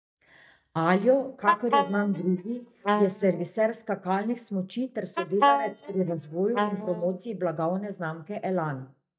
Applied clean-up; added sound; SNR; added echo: neural mask model DeepFilterNet 3.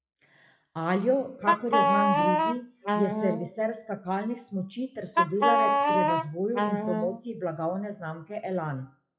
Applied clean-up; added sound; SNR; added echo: classical method WPE with log-MMSE.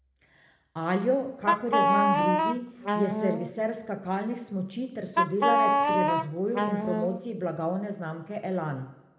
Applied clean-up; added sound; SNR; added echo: none; Wind instrument, woodwind instrument; -5 dB; reverberation time 0.7 s.